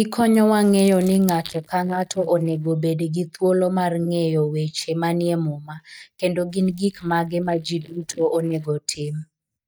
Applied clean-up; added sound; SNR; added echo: neural mask model DeepFilterNet 3.